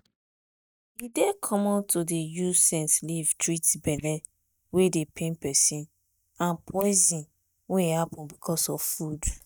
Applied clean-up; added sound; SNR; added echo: neural mask model DeepFilterNet 3.